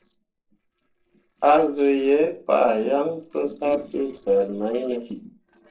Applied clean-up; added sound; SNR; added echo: neural separator model SepFormer DNS4.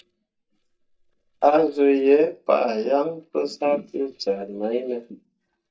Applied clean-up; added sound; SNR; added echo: neural mask model DeepFilterNet 3.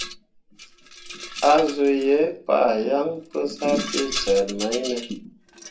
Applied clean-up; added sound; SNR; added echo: none; Rattle; 12 dB; reverberation time 0.3 s.